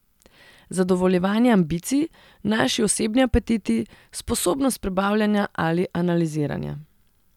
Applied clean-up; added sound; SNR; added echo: none; none; none; none.